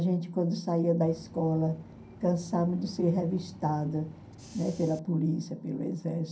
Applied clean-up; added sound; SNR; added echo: none; Bus / Engine; 20 dB; reverberation time 0.3 s.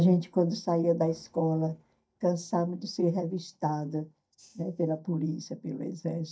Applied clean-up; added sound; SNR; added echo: neural mask model DeepFilterNet 3.